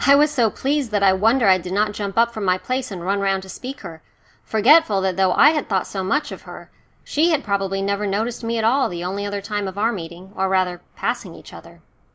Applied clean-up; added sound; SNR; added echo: none; none; none; none.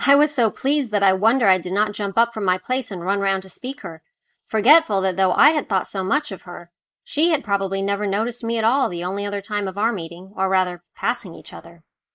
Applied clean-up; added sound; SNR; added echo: neural mask model Resemble Enhance denoiser.